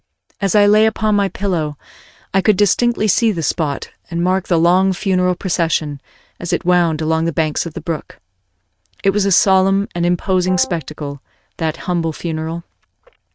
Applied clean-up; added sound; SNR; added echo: neural mask model RNNoise.